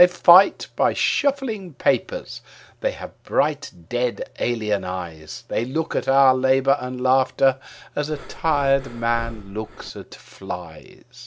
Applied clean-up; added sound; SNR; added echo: none; Breathing; 12 dB; none.